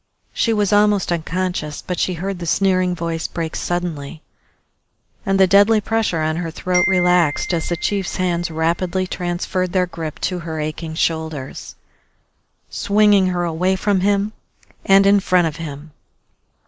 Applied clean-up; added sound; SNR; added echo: none; Glockenspiel; 10 dB; none.